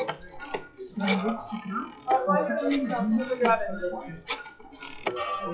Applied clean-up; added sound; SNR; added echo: classical method WPE with log-MMSE.